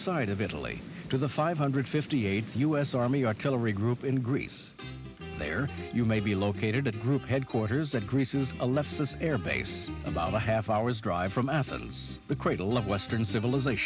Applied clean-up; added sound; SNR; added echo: none; none; none; none.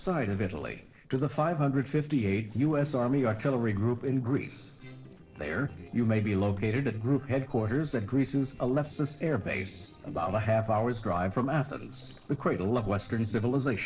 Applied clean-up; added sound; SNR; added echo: neural separator model SepFormer DNS4.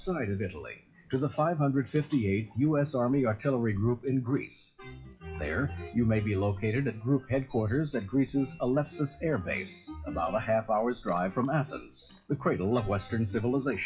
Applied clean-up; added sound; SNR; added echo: classical method WPE with log-MMSE.